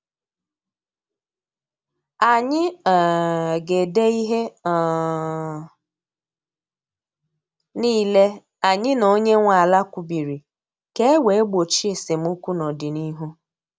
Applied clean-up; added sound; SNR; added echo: none; none; none; none.